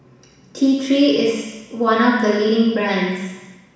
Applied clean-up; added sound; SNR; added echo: none; none; none; reverberation time 1.1 s.